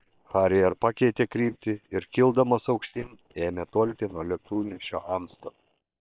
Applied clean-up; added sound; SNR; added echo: neural separator model SepFormer WHAM!.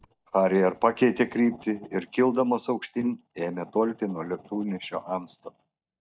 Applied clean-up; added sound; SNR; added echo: neural mask model DeepFilterNet 3.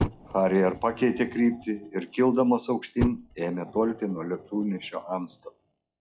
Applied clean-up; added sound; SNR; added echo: classical method log-MMSE.